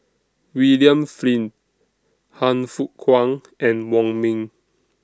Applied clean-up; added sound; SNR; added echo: none; none; none; none.